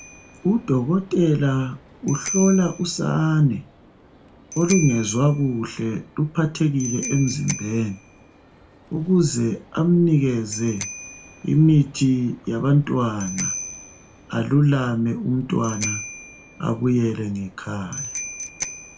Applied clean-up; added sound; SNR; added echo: none; Bicycle bell; 14 dB; reverberation time 0.2 s.